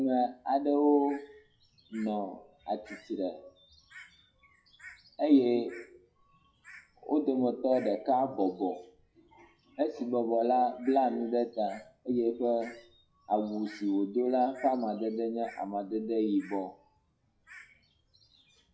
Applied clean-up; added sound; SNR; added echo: classical method WPE with log-MMSE.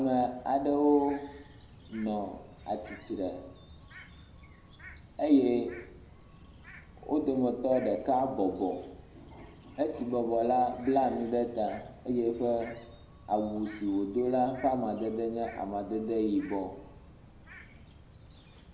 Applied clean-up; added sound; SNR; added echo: none; Bird; 20 dB; reverberation time 0.8 s.